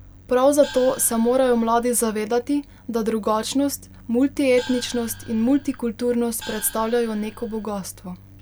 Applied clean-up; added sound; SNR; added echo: none; Gong; 18 dB; none.